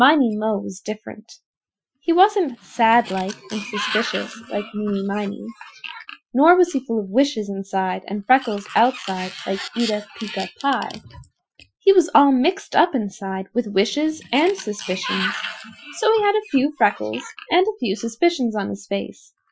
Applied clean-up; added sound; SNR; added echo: classical method Wiener filter.